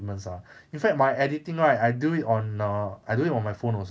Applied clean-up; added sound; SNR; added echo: none; none; none; none.